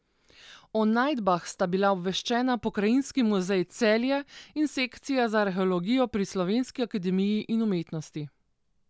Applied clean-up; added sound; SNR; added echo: none; none; none; none.